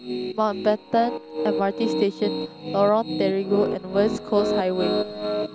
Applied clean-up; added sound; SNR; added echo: none; Piano; 4 dB; none.